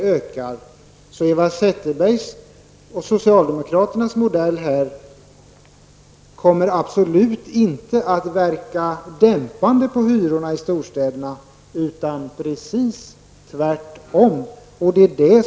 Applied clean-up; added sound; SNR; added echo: none; none; none; none.